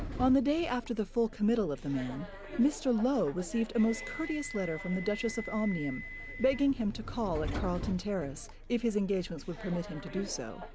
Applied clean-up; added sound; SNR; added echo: none; Subway, metro, underground; 10 dB; none.